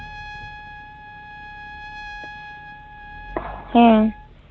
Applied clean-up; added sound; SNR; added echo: none; Engine + Trumpet; 14 dB; none.